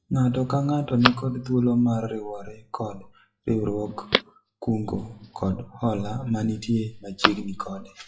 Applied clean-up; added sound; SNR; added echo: classical method WPE with log-MMSE.